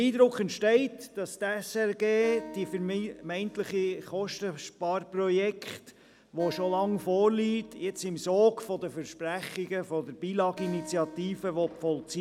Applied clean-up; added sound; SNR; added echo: none; Acoustic guitar; 20 dB; none.